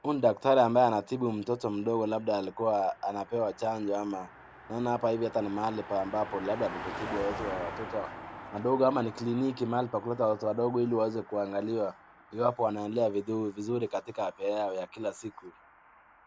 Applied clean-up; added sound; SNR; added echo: none; Car passing by; 16 dB; none.